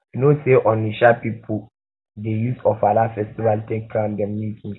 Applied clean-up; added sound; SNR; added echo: none; none; none; none.